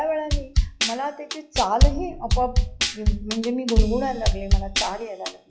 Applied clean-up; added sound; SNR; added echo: classical method log-MMSE.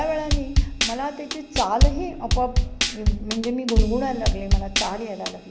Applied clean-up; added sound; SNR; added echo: none; Drum kit; -4 dB; none.